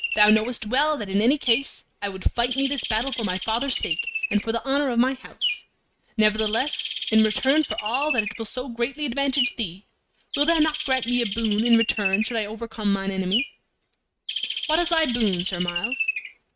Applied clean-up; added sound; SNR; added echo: neural mask model RNNoise.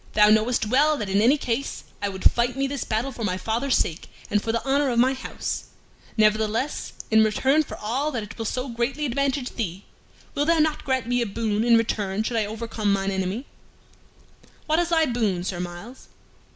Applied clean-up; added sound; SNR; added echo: none; none; none; none.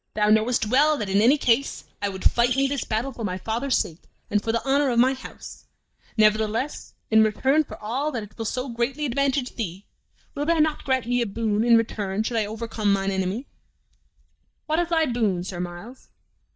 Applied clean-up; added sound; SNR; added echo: neural mask model DeepFilterNet 3.